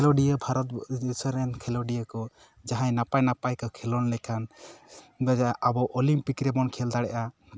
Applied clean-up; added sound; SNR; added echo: none; none; none; none.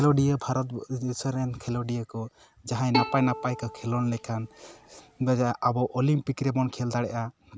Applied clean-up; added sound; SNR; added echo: none; Bowed string instrument; 7 dB; none.